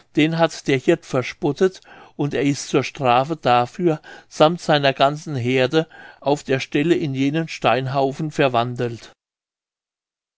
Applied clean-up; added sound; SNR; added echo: none; none; none; none.